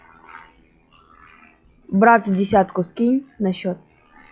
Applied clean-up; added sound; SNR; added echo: classical method log-MMSE.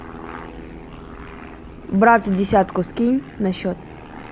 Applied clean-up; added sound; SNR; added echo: none; Mechanical fan + Aircraft; 15 dB; none.